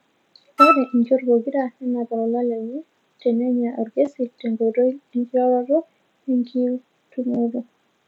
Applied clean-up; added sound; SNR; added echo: none; Wind instrument, woodwind instrument; -3 dB; none.